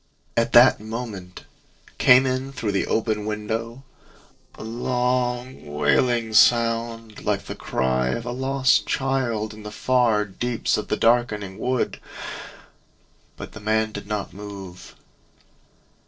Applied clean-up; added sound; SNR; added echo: neural separator model SepFormer DNS4.